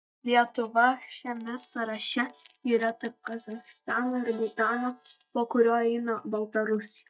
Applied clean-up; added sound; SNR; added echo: neural mask model DeepFilterNet 3.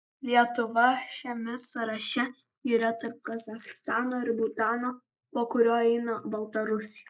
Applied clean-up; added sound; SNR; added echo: neural mask model Resemble Enhance denoiser.